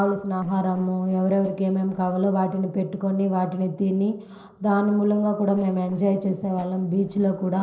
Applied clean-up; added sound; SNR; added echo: neural separator model SepFormer DNS4.